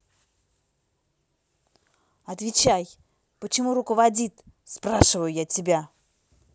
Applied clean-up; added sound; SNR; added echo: none; none; none; none.